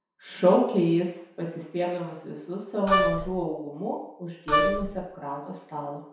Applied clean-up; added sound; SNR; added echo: none; Wind instrument, woodwind instrument; -2 dB; reverberation time 0.7 s.